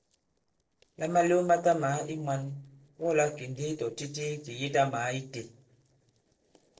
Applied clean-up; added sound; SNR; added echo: neural separator model SepFormer DNS4.